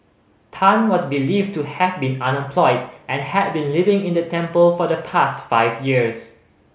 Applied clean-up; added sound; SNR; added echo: none; none; none; none.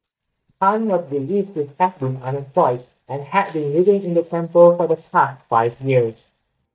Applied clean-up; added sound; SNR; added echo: neural mask model DeepFilterNet 3.